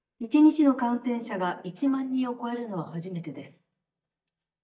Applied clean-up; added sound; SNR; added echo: neural mask model DeepFilterNet 3.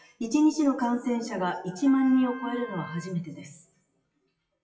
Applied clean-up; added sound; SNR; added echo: classical method WPE with log-MMSE.